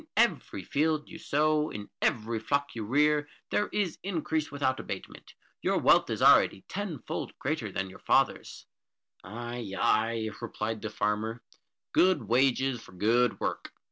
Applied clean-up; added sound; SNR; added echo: none; none; none; none.